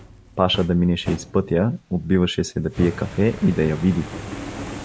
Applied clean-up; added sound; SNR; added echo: none; Fire; 13 dB; none.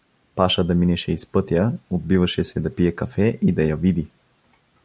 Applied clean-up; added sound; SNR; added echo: none; none; none; none.